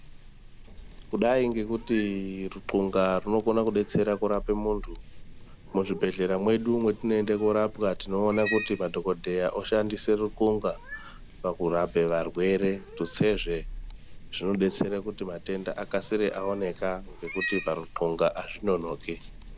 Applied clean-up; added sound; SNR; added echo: none; Cat; 13 dB; none.